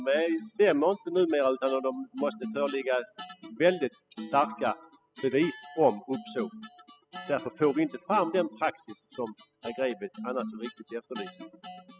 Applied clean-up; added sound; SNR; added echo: classical method spectral subtraction.